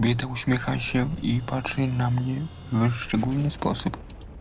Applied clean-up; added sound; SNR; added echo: none; Explosion; 14 dB; none.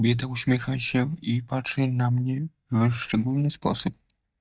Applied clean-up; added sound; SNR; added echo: neural mask model DeepFilterNet 3.